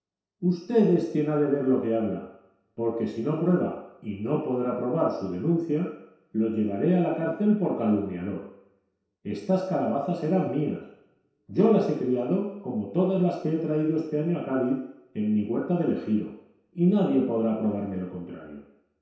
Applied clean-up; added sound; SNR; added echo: none; none; none; reverberation time 0.7 s.